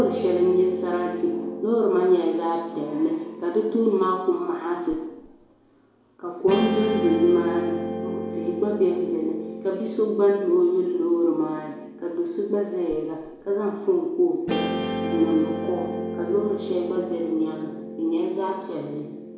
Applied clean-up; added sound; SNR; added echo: none; Guitar; 9 dB; reverberation time 0.6 s.